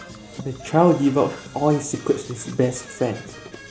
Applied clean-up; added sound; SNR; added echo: none; Brass instrument / Percussion; 17 dB; none.